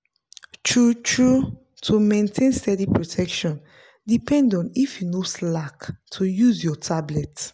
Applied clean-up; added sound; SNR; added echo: none; none; none; none.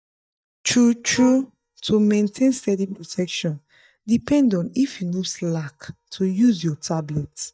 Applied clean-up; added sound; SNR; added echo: neural mask model DeepFilterNet 3.